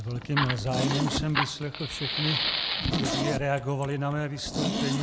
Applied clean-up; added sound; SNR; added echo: none; Zipper (clothing) + Fire; 0 dB; none.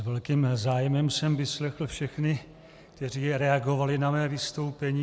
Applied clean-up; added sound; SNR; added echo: none; none; none; none.